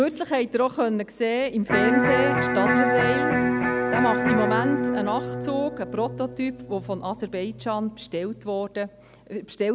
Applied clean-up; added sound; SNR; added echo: none; Electric guitar; 0 dB; none.